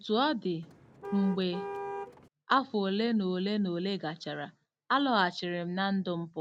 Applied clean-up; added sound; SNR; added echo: none; Car; 9 dB; none.